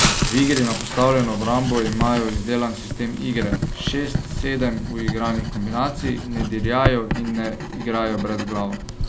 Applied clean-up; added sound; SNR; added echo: none; Writing + Hiss; 3 dB; none.